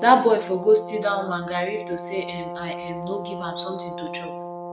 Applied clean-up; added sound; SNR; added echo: none; Brass instrument; 10 dB; none.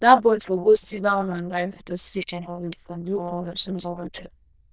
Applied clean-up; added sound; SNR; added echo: neural diffusion model UNIVERSE++.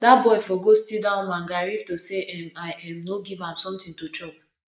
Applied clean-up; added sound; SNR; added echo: neural mask model Resemble Enhance denoiser.